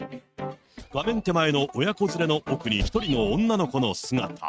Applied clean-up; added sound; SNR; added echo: neural mask model RNNoise.